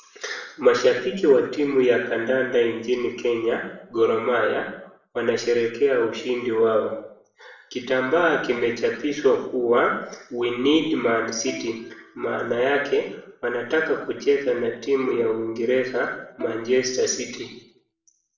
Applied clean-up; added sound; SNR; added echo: none; Bowed string instrument; 20 dB; reverberation time 0.7 s.